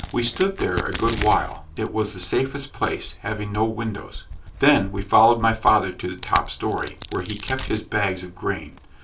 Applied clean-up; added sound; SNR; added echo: none; Crack; 11 dB; reverberation time 0.2 s.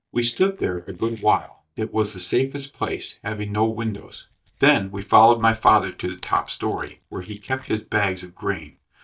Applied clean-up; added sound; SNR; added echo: neural mask model DeepFilterNet 3.